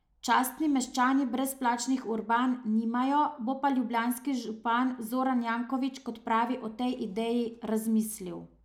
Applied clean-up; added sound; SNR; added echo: none; none; none; none.